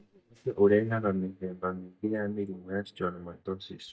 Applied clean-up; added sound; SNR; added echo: neural mask model DeepFilterNet 3.